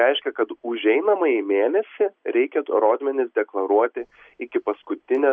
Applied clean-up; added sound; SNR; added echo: none; none; none; none.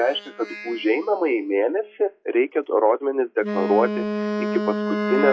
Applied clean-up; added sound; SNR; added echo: classical method log-MMSE.